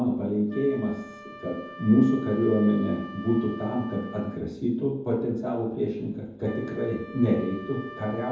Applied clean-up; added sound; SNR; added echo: none; Wind instrument, woodwind instrument; 18 dB; reverberation time 0.9 s.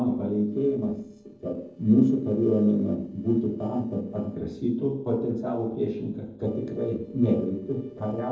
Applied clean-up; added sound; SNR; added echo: neural separator model SepFormer DNS4.